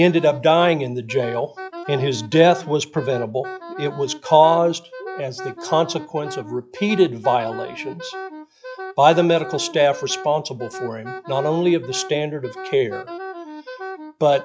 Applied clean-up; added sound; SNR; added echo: classical method log-MMSE.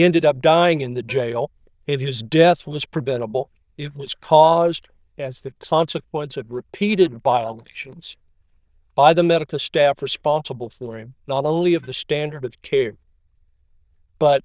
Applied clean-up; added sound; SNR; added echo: neural diffusion model UNIVERSE++.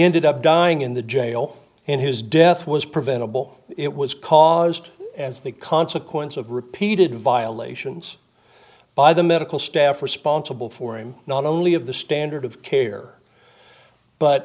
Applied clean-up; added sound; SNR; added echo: none; none; none; none.